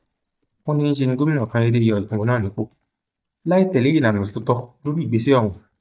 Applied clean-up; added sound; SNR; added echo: neural mask model DeepFilterNet 3.